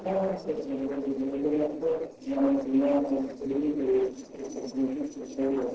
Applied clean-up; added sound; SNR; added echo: neural separator model SepFormer DNS4.